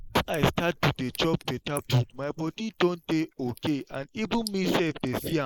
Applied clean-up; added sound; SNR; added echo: neural mask model Resemble Enhance denoiser.